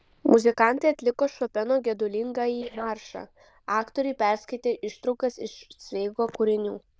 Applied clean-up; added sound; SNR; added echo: neural diffusion model UNIVERSE++.